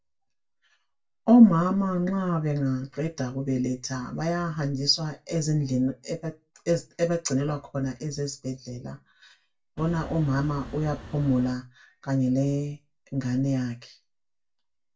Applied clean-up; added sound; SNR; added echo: none; Wind; 14 dB; reverberation time 0.2 s.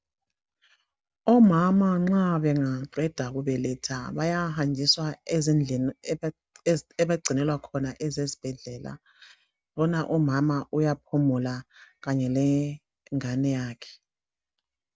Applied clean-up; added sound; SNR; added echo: none; none; none; none.